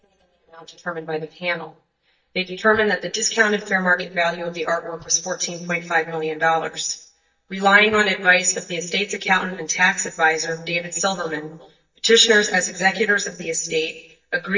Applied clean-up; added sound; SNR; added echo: neural mask model DeepFilterNet 3.